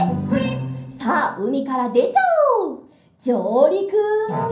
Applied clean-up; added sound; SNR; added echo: none; none; none; reverberation time 0.6 s.